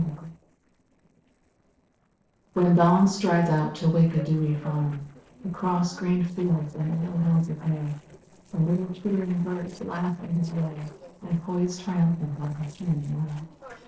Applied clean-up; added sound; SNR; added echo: neural separator model SepFormer DNS4.